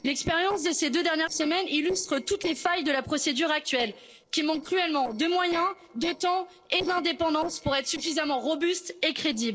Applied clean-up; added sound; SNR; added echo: neural separator model SepFormer DNS4.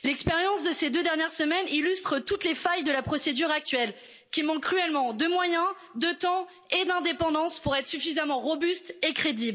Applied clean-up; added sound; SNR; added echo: none; none; none; none.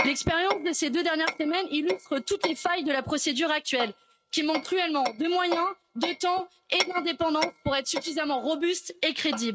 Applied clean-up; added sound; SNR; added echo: neural mask model RNNoise.